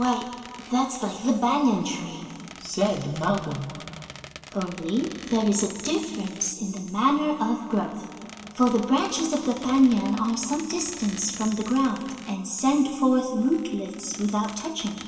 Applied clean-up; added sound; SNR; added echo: none; Squeak; 19 dB; reverberation time 2.2 s.